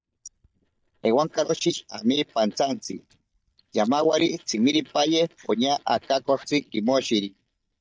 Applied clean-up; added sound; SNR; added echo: neural mask model DeepFilterNet 3.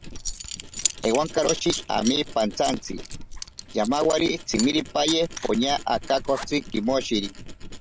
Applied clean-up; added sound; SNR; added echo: none; Coin (dropping) / Zipper (clothing) + Tools; 9 dB; none.